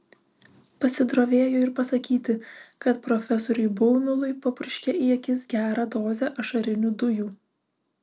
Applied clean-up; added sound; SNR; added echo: none; none; none; none.